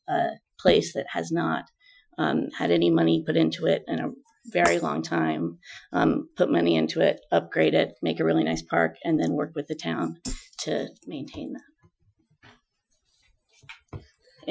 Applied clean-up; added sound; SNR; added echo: classical method Wiener filter.